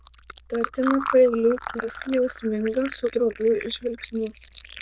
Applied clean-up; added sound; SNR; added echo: neural diffusion model UNIVERSE++.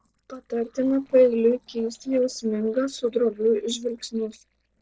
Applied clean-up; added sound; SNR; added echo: neural separator model SepFormer DNS4.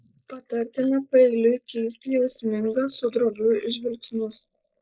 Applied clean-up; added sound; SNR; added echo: neural mask model Resemble Enhance denoiser.